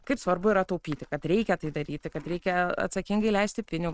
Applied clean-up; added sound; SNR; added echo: neural mask model RNNoise.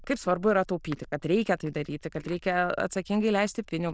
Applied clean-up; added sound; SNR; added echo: neural diffusion model UNIVERSE++.